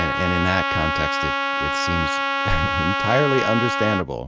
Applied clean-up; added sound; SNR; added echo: none; Trumpet; -1 dB; none.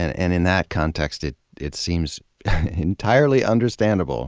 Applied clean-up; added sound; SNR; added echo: none; none; none; none.